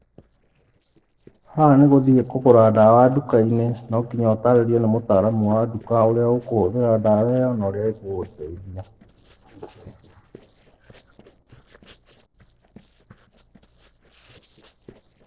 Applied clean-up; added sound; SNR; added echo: neural separator model SepFormer DNS4.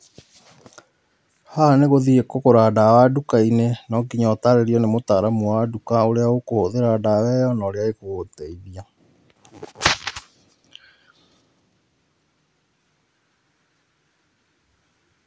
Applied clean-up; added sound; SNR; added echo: none; none; none; none.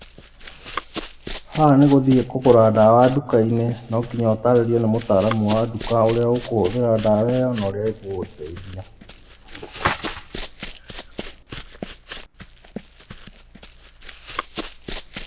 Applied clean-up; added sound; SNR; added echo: none; Run; 14 dB; reverberation time 1.4 s.